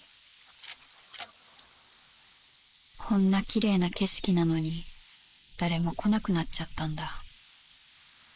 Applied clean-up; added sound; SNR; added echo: neural mask model Resemble Enhance denoiser.